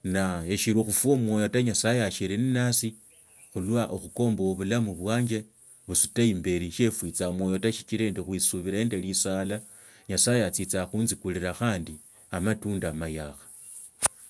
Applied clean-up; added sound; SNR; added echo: none; none; none; none.